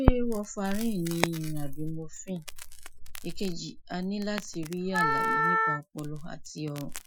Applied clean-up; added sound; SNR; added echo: classical method Wiener filter.